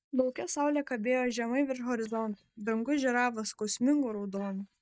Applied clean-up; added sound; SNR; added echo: neural mask model DeepFilterNet 3.